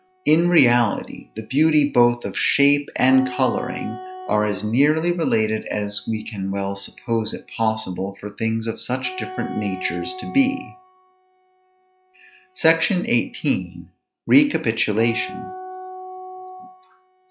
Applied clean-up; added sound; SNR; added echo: classical method log-MMSE.